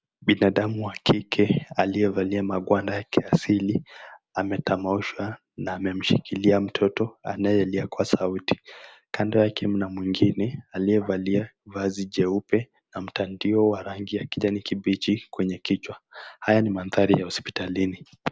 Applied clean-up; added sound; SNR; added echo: none; none; none; none.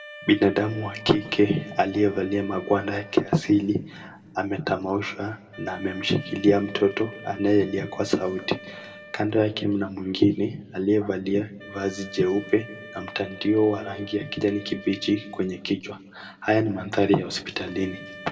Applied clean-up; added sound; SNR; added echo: none; Wind instrument, woodwind instrument; 20 dB; reverberation time 1.2 s.